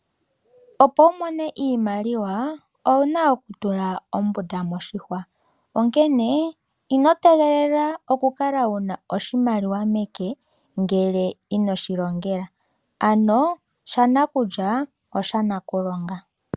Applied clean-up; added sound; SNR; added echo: none; none; none; none.